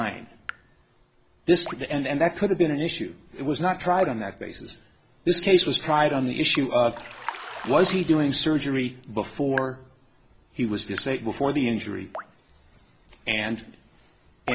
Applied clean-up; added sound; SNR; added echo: none; Bathtub (filling or washing) + Raindrop / Drip; 17 dB; none.